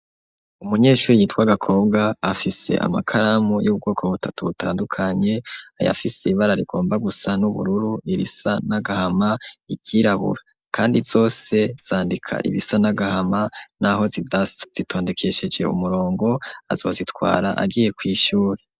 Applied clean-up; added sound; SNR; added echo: neural mask model DeepFilterNet 3.